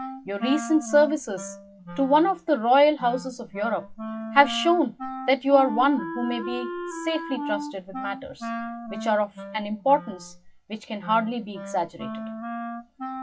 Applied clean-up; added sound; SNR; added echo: classical method WPE with log-MMSE.